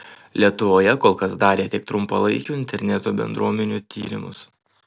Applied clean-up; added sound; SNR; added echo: none; none; none; none.